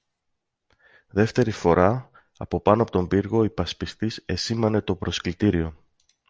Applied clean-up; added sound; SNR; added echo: none; none; none; none.